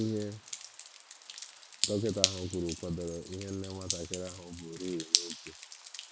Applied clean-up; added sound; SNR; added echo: none; Drip; 0 dB; none.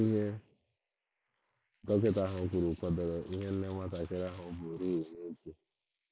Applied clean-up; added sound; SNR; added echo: neural mask model Resemble Enhance denoiser.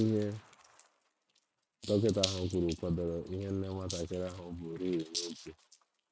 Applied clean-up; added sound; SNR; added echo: neural mask model RNNoise.